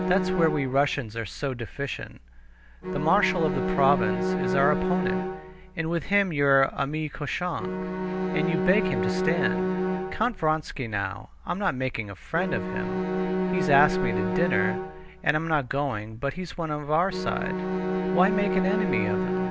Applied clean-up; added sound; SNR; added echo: none; Bowed string instrument; 1 dB; none.